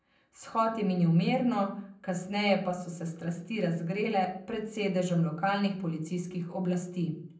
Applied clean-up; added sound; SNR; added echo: none; none; none; reverberation time 0.6 s.